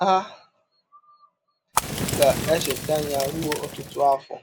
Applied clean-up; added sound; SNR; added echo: none; Fire; 4 dB; none.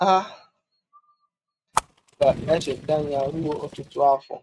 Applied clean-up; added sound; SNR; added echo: neural mask model RNNoise.